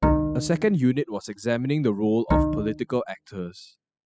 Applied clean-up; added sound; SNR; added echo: classical method spectral subtraction.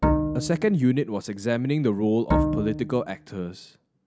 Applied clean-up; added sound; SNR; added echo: none; Bowed string instrument; 2 dB; none.